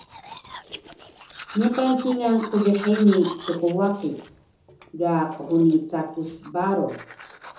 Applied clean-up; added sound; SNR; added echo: none; Domestic sounds, home sounds; 17 dB; reverberation time 0.6 s.